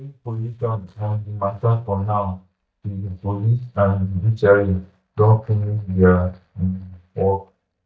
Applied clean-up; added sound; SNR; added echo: neural mask model DeepFilterNet 3.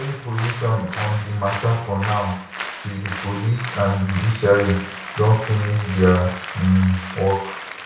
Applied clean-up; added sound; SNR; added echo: none; Applause; 11 dB; reverberation time 0.6 s.